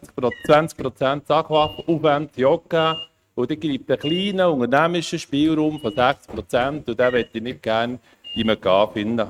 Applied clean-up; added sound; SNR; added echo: neural mask model RNNoise.